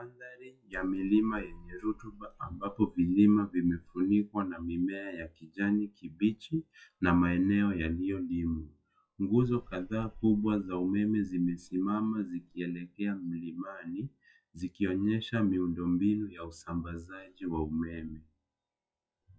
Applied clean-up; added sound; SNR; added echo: classical method log-MMSE.